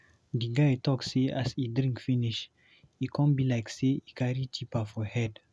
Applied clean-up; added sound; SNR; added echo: none; none; none; none.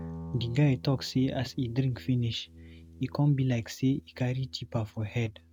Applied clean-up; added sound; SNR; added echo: neural mask model RNNoise.